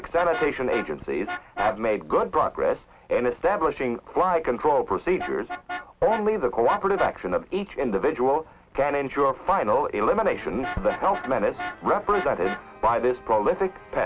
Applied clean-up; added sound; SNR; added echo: none; Vehicle horn, car horn, honking; 14 dB; none.